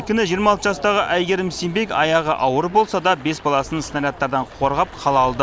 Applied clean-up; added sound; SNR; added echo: none; none; none; none.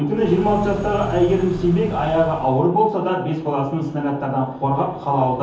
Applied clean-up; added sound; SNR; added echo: none; Car; 12 dB; reverberation time 0.7 s.